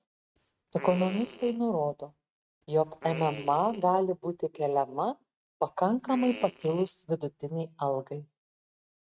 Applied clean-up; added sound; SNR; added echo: neural mask model RNNoise.